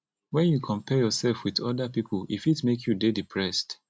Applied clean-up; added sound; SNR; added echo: none; none; none; none.